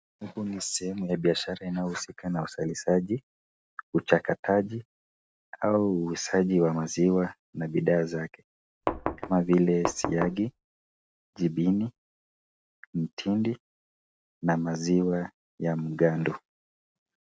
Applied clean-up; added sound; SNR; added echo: neural mask model RNNoise.